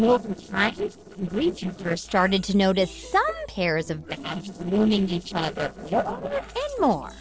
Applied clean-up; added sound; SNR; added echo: neural separator model SepFormer DNS4.